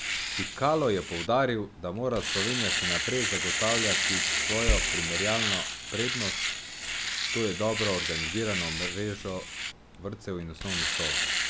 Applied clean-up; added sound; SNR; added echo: none; Bass drum + Domestic sounds, home sounds; -1 dB; none.